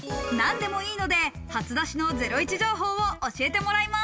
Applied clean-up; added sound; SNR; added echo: none; none; none; none.